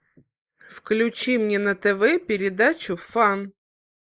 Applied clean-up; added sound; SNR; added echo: neural mask model Resemble Enhance denoiser.